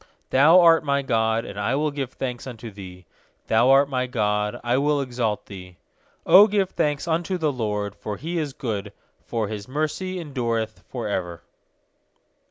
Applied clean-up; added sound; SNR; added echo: none; none; none; none.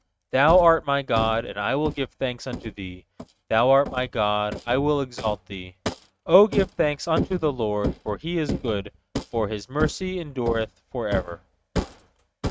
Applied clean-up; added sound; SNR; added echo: neural mask model RNNoise.